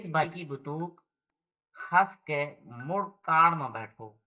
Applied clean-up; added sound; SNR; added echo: neural mask model DeepFilterNet 3.